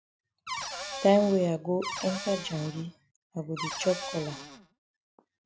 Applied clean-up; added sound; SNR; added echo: none; Cupboard open or close / Door; 8 dB; none.